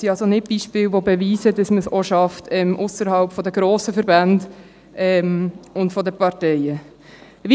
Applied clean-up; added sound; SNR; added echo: none; none; none; none.